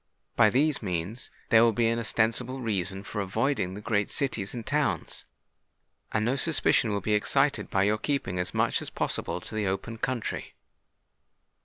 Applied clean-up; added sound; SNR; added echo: none; none; none; none.